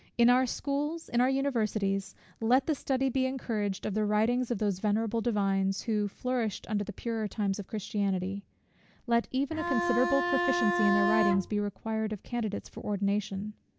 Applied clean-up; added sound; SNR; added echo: none; Bowed string instrument; 1 dB; none.